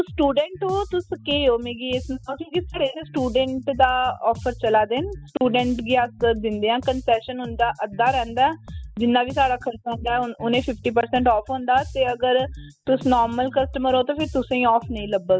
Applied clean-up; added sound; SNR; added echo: classical method spectral subtraction.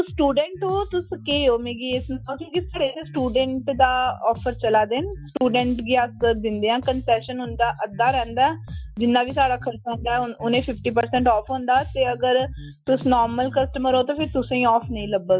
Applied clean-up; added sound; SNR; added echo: classical method Wiener filter.